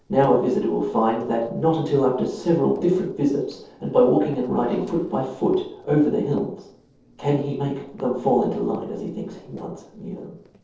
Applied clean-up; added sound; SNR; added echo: neural separator model SepFormer DNS4.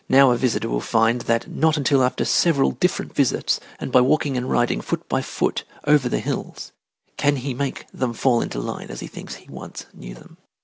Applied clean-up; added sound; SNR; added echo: none; none; none; none.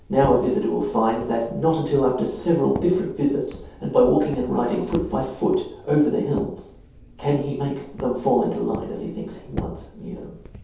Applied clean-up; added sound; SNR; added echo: none; Walk, footsteps; 15 dB; reverberation time 0.7 s.